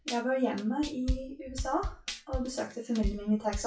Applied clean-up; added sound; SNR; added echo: classical method WPE with log-MMSE.